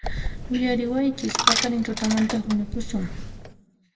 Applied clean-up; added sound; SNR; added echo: none; Coin (dropping); 2 dB; reverberation time 0.9 s.